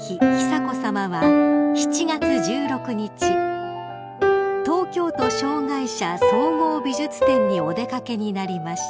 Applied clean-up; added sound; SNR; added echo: none; Piano; -3 dB; none.